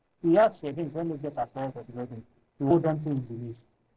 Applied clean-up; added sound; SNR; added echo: neural separator model SepFormer DNS4.